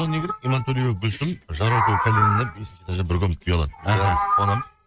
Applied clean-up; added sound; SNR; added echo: neural mask model RNNoise.